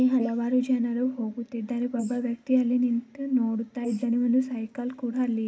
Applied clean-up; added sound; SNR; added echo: neural mask model Resemble Enhance denoiser.